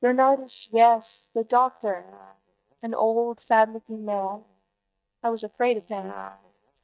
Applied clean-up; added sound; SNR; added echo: neural mask model DeepFilterNet 3.